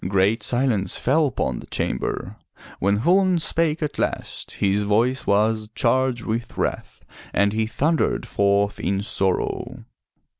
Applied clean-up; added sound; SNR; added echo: none; none; none; none.